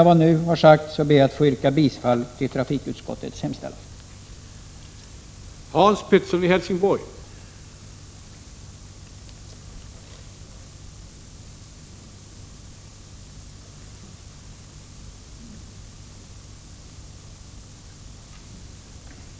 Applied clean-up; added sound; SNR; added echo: none; none; none; none.